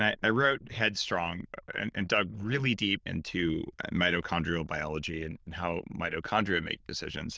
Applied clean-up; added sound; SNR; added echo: neural diffusion model UNIVERSE++.